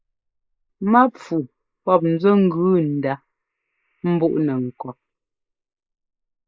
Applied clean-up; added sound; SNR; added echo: neural mask model Resemble Enhance denoiser.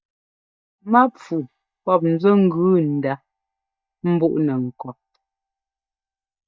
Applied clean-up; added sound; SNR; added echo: neural mask model DeepFilterNet 3.